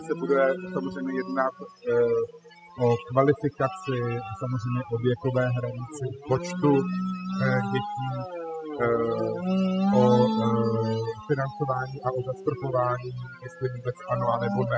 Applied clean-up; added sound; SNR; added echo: classical method spectral subtraction.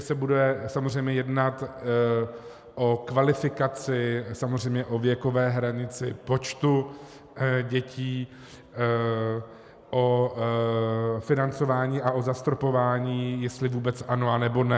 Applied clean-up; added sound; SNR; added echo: none; none; none; none.